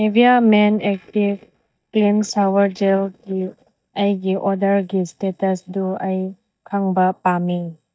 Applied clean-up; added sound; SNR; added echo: neural mask model DeepFilterNet 3.